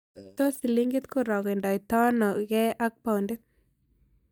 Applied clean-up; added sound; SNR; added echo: neural mask model DeepFilterNet 3.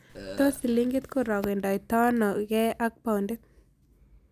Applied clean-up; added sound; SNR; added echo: none; Burping, eructation; 12 dB; none.